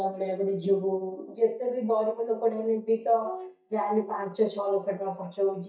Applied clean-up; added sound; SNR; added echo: neural mask model DeepFilterNet 3.